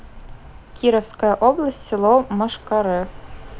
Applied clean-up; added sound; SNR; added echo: none; Cricket; 19 dB; none.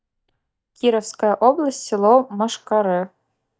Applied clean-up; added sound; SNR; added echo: neural mask model DeepFilterNet 3.